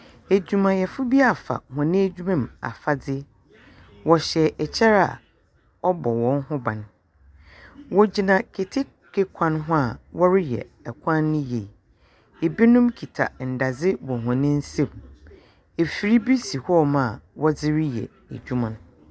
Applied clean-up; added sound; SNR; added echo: none; none; none; none.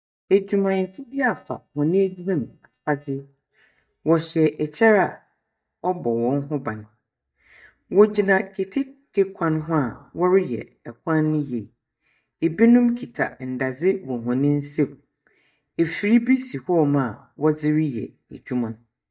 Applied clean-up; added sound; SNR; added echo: neural mask model DeepFilterNet 3.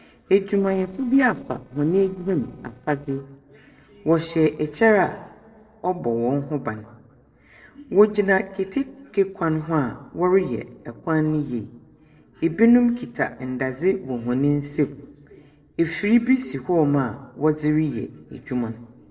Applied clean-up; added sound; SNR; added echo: neural separator model SepFormer DNS4.